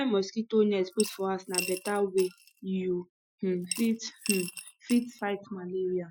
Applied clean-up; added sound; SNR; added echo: classical method Wiener filter.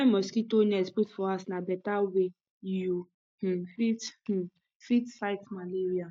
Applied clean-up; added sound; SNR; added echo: neural mask model DeepFilterNet 3.